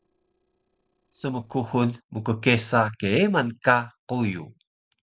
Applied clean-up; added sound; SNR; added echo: neural separator model SepFormer DNS4.